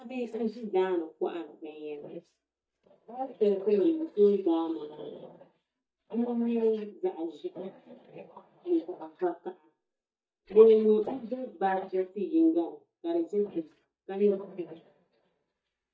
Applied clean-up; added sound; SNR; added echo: neural mask model DeepFilterNet 3.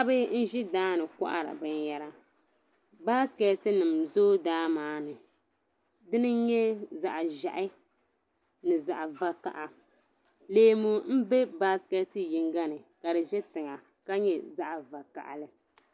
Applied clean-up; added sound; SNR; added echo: none; none; none; none.